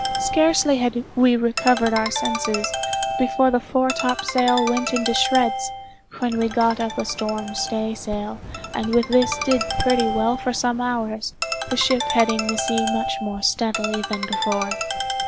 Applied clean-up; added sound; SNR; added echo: none; Ringtone; 5 dB; none.